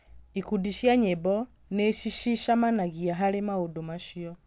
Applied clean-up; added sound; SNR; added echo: none; none; none; none.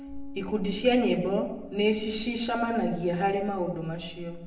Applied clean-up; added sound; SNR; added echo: none; Piano; 19 dB; reverberation time 0.8 s.